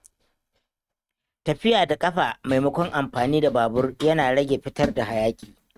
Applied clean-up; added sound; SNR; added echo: neural mask model RNNoise.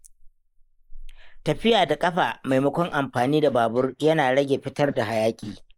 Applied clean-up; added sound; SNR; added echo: neural mask model Resemble Enhance denoiser.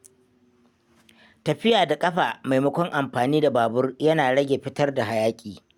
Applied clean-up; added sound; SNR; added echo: none; none; none; none.